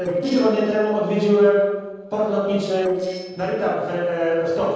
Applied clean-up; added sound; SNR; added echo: neural separator model SepFormer DNS4.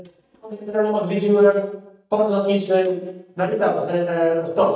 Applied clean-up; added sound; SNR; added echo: neural mask model DeepFilterNet 3.